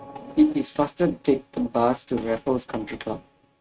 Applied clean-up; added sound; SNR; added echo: neural mask model RNNoise.